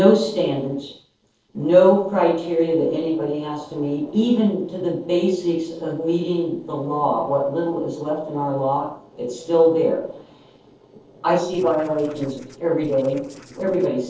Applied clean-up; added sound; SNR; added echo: neural separator model SepFormer DNS4.